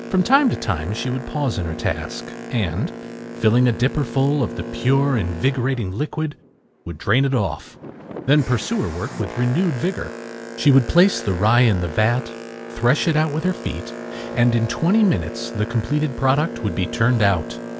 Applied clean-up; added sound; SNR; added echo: none; Boat, Water vehicle; 11 dB; none.